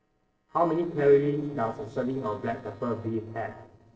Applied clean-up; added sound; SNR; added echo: neural separator model SepFormer DNS4.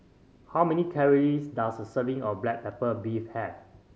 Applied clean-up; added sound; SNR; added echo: none; none; none; none.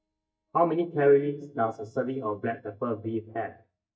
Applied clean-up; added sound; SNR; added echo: neural mask model DeepFilterNet 3.